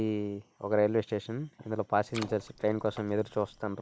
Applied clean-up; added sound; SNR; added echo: none; Water / Splash, splatter; 16 dB; none.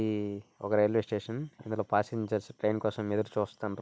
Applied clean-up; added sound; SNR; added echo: none; none; none; none.